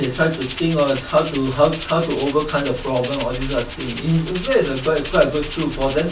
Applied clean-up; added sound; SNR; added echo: none; Rattle (instrument); 12 dB; reverberation time 0.1 s.